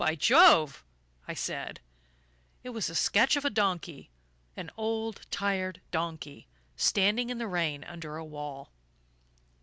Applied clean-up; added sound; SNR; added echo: none; none; none; none.